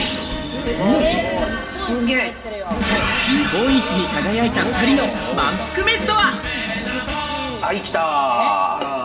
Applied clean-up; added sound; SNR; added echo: none; Brass instrument; 18 dB; reverberation time 2.6 s.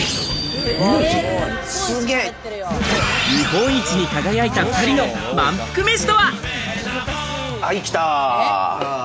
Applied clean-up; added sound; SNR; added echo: none; none; none; none.